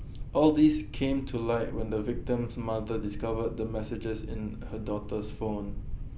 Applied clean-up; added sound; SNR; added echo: none; Boat, Water vehicle; 8 dB; none.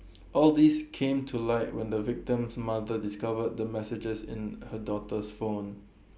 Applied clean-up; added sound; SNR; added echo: none; none; none; none.